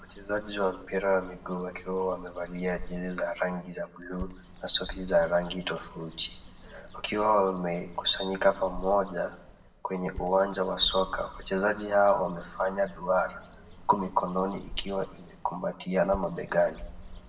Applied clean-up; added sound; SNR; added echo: none; Bird; 15 dB; reverberation time 0.6 s.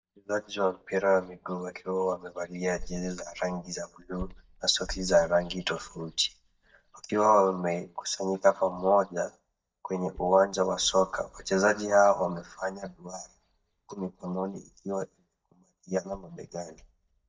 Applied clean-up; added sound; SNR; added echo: neural mask model DeepFilterNet 3.